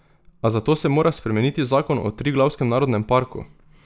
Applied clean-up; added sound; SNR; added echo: none; none; none; none.